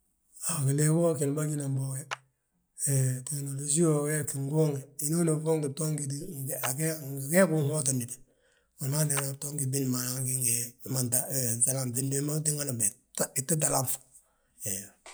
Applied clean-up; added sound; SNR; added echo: none; Clapping; 18 dB; none.